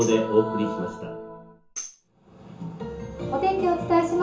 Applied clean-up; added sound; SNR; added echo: none; Tambourine; 18 dB; reverberation time 0.7 s.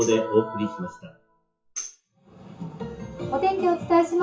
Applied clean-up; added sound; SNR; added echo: classical method WPE with log-MMSE.